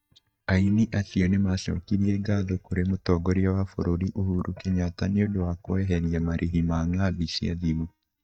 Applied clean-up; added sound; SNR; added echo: neural mask model DeepFilterNet 3.